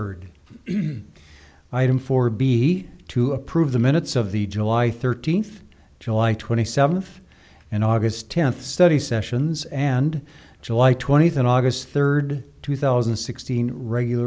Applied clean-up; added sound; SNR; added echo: none; none; none; none.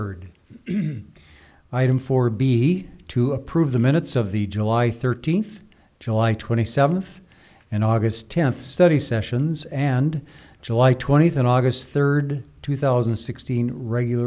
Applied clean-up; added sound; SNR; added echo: neural mask model Resemble Enhance denoiser.